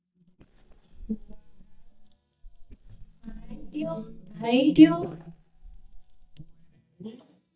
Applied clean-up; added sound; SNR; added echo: neural mask model DeepFilterNet 3.